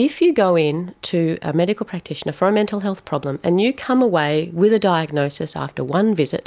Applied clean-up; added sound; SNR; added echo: none; none; none; none.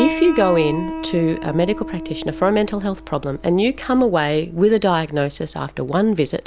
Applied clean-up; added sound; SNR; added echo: none; Piano; 11 dB; none.